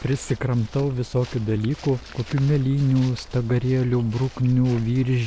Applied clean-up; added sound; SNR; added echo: none; none; none; none.